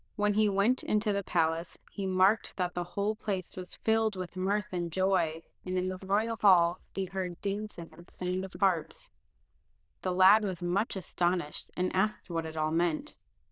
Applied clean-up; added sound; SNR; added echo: neural diffusion model UNIVERSE++.